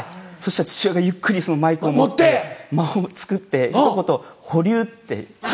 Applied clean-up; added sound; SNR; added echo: none; none; none; none.